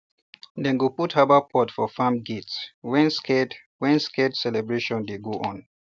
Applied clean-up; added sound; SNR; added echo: none; none; none; none.